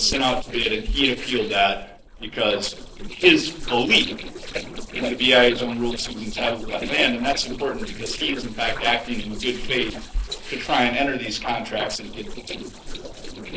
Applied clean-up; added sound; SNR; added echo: neural separator model SepFormer DNS4.